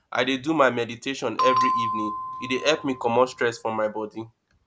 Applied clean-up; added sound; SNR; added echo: none; Bell; 2 dB; none.